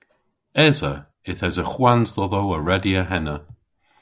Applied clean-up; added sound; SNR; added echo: none; none; none; none.